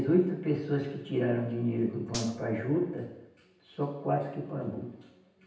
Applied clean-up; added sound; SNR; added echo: none; Gunshot, gunfire; 14 dB; reverberation time 0.9 s.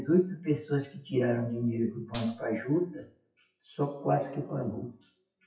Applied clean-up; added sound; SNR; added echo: classical method WPE with log-MMSE.